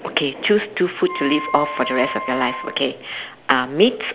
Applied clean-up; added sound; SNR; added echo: none; Wind instrument, woodwind instrument; 10 dB; none.